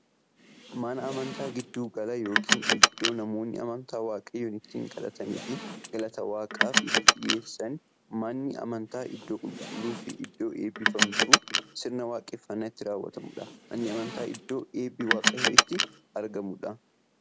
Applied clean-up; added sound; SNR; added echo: none; Car; -4 dB; none.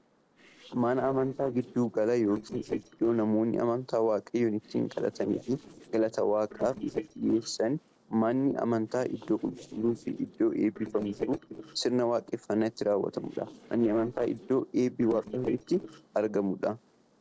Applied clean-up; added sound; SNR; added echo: neural separator model SepFormer DNS4.